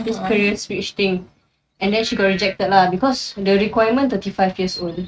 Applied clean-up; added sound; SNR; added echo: neural mask model RNNoise.